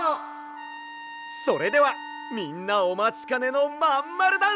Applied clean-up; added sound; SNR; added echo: none; Wind instrument, woodwind instrument + Trumpet; 14 dB; none.